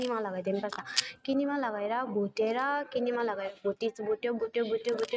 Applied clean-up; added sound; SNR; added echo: neural mask model RNNoise.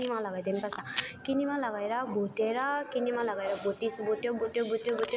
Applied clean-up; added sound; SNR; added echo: none; Packing tape, duct tape / Tearing; 13 dB; none.